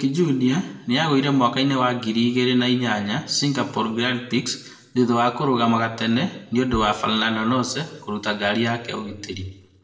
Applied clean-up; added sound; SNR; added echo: none; Bass drum; 19 dB; reverberation time 0.8 s.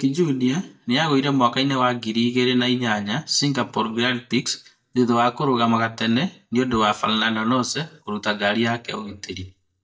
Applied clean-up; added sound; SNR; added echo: neural mask model DeepFilterNet 3.